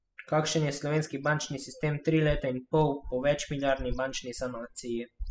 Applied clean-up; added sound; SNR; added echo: classical method spectral subtraction.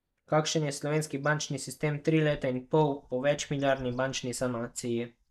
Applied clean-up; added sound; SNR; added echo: neural mask model DeepFilterNet 3.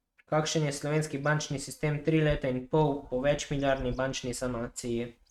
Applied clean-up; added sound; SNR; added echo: neural mask model RNNoise.